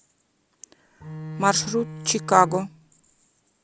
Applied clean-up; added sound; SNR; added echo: none; Bowed string instrument; 11 dB; none.